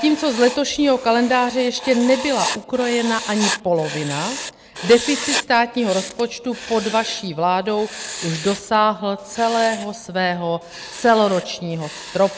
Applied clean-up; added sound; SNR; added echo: none; Writing; 11 dB; none.